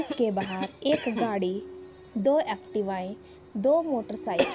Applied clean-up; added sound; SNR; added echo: none; Cough; 8 dB; none.